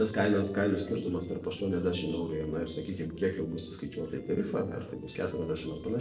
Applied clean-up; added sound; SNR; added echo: neural separator model SepFormer DNS4.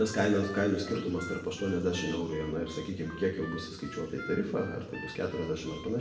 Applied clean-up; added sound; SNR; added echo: none; Harmonica; 15 dB; reverberation time 1.1 s.